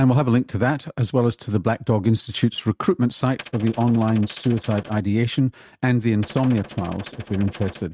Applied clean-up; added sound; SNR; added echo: neural mask model RNNoise.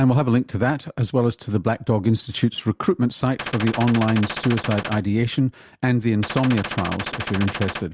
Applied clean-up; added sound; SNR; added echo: none; Gunshot, gunfire; 8 dB; none.